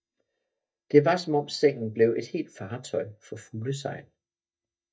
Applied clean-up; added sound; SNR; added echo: neural mask model DeepFilterNet 3.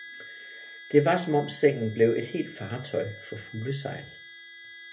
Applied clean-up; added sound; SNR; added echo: none; Harmonica; 16 dB; reverberation time 0.3 s.